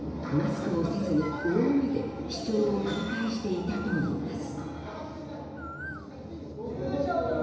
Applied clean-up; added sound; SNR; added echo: none; Bird; 17 dB; reverberation time 1.0 s.